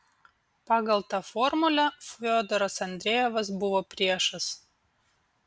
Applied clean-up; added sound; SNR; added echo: none; none; none; none.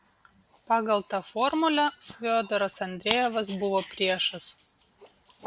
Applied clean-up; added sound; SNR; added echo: none; Dog; 16 dB; none.